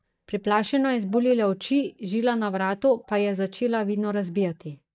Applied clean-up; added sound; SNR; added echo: neural mask model DeepFilterNet 3.